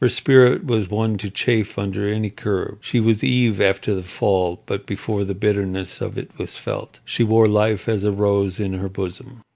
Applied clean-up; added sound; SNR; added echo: none; none; none; none.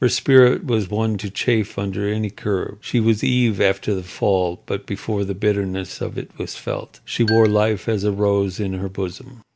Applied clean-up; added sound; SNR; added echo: none; Marimba, xylophone; 15 dB; none.